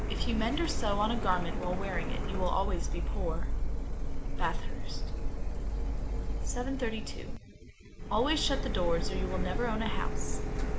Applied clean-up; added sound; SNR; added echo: none; Printer; -4 dB; none.